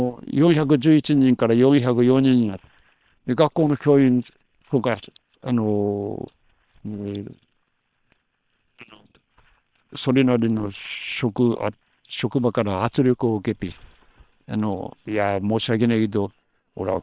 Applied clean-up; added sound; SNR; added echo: neural separator model SepFormer WHAM!.